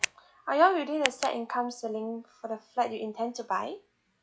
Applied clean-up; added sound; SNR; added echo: classical method log-MMSE.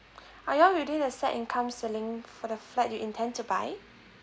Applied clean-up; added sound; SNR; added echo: none; none; none; none.